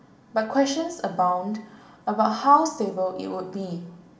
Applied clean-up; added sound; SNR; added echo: none; none; none; reverberation time 0.3 s.